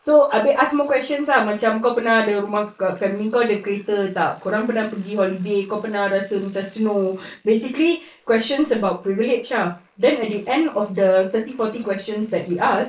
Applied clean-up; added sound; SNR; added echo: neural mask model Resemble Enhance denoiser.